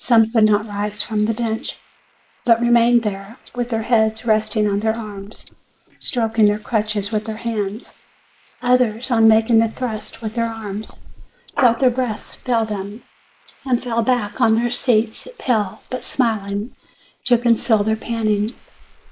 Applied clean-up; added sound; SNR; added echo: neural mask model Resemble Enhance denoiser.